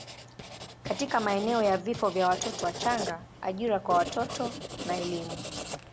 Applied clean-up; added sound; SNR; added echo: none; Writing; 9 dB; none.